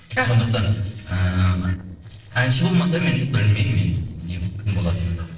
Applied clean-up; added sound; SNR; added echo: neural separator model SepFormer DNS4.